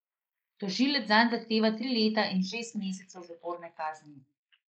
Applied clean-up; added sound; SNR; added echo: neural mask model Resemble Enhance denoiser.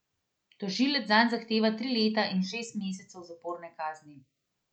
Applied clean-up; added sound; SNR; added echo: none; none; none; none.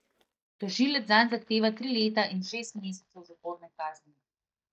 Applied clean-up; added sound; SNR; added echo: neural mask model DeepFilterNet 3.